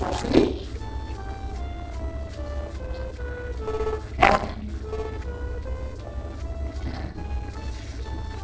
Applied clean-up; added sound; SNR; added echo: neural separator model SepFormer DNS4.